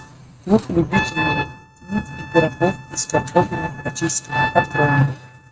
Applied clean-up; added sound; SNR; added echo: neural mask model RNNoise.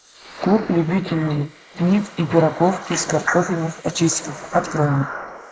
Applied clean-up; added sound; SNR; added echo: neural mask model Resemble Enhance denoiser.